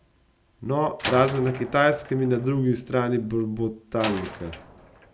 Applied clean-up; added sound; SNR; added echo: none; Slam; 13 dB; none.